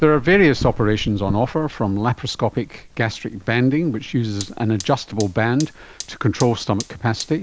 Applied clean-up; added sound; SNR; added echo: none; Fire; 15 dB; none.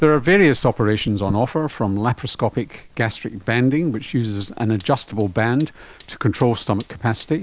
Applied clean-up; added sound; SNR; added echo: neural mask model Resemble Enhance denoiser.